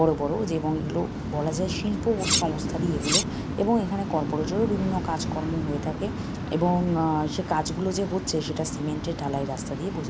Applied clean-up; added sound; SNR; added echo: none; Waves, surf + Cutlery, silverware; 3 dB; none.